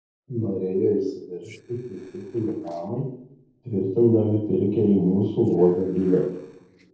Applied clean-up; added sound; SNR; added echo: neural separator model SepFormer DNS4.